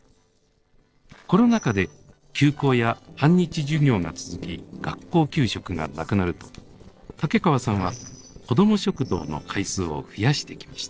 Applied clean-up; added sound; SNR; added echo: neural separator model SepFormer DNS4.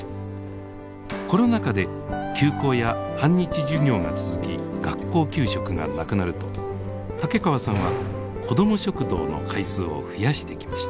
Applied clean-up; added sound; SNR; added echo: none; Squeak; 14 dB; none.